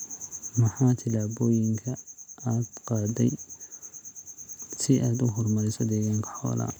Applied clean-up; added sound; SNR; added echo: none; none; none; none.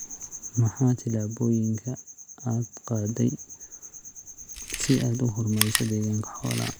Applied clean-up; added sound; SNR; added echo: none; Chewing, mastication; 10 dB; none.